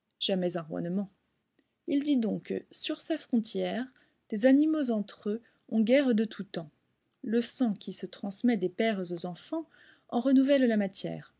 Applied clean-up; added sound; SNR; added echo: none; none; none; none.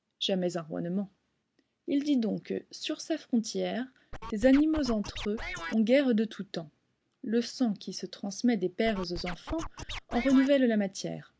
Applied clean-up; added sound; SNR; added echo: none; Scratching (performance technique); 9 dB; none.